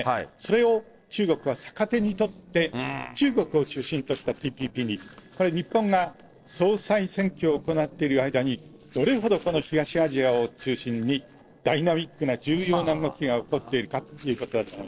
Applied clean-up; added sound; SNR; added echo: neural separator model SepFormer DNS4.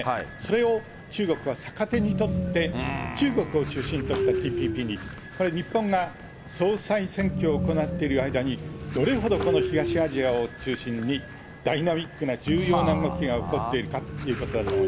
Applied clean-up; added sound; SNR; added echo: none; Train; 4 dB; none.